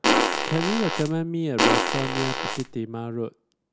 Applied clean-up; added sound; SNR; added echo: none; Fart; -4 dB; none.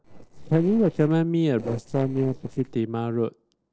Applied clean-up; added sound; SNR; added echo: neural separator model SepFormer DNS4.